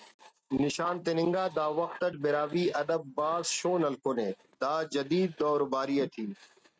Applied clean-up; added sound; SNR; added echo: neural mask model RNNoise.